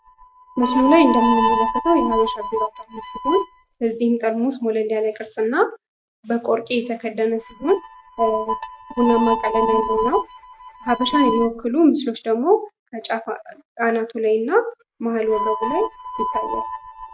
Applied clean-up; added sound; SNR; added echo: neural mask model RNNoise.